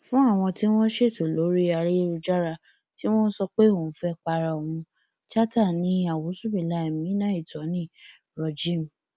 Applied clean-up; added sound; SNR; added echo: none; none; none; none.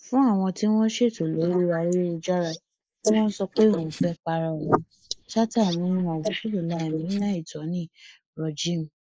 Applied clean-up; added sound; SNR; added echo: neural mask model Resemble Enhance denoiser.